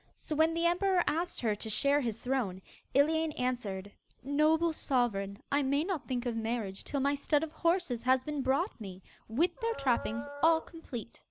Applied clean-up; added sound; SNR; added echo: none; Dog; 12 dB; none.